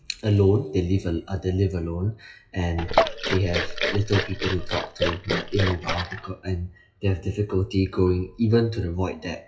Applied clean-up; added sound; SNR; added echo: classical method WPE with log-MMSE.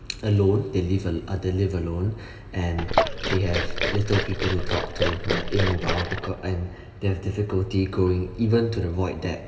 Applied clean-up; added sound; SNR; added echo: none; Liquid; 1 dB; reverberation time 2.8 s.